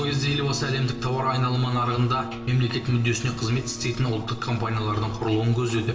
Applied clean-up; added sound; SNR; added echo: none; Brass instrument; 12 dB; reverberation time 0.9 s.